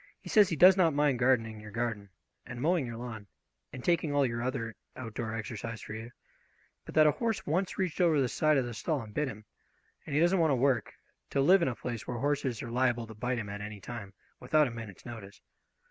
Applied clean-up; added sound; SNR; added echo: none; none; none; none.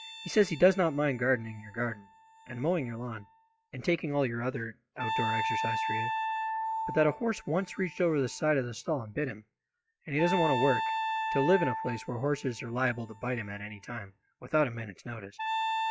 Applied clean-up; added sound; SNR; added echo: classical method log-MMSE.